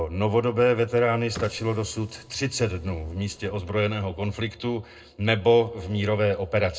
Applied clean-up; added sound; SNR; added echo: neural separator model SepFormer DNS4.